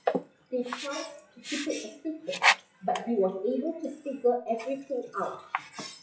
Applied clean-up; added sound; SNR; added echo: classical method WPE with log-MMSE.